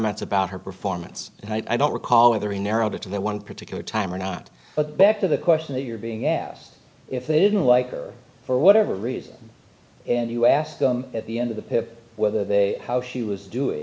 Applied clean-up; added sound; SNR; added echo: none; none; none; none.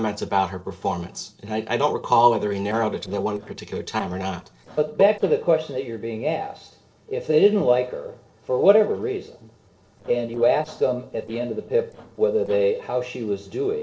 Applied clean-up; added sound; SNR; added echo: neural separator model SepFormer DNS4.